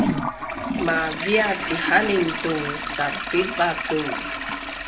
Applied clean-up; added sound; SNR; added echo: none; Toilet flush; 2 dB; reverberation time 0.5 s.